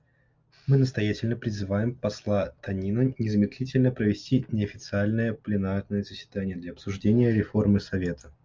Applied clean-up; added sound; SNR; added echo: none; none; none; none.